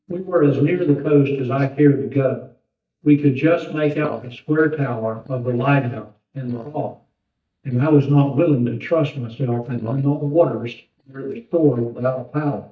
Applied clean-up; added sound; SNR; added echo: neural mask model DeepFilterNet 3.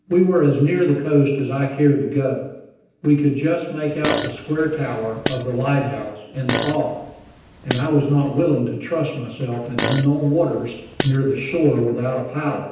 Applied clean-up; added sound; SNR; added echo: none; Fart; 6 dB; reverberation time 0.9 s.